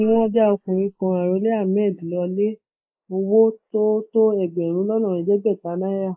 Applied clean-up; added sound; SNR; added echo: neural mask model Resemble Enhance denoiser.